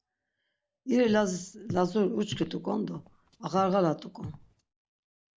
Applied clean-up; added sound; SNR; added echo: none; Walk, footsteps; 15 dB; none.